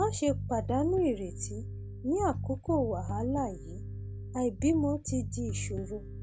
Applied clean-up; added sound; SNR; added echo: none; Bass guitar; 5 dB; none.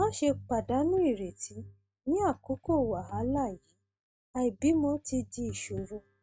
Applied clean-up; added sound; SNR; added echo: neural mask model RNNoise.